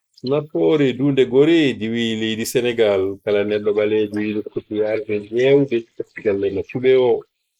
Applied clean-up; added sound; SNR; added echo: neural mask model Resemble Enhance denoiser.